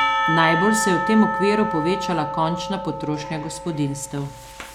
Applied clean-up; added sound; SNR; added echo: none; Church bell / Percussion; 3 dB; none.